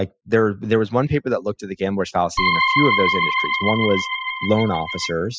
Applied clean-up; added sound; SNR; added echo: classical method spectral subtraction.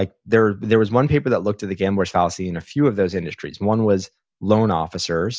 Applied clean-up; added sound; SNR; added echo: none; none; none; none.